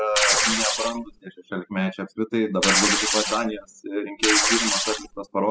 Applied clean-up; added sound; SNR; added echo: classical method spectral subtraction.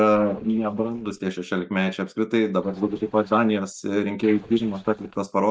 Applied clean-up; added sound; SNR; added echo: neural mask model DeepFilterNet 3.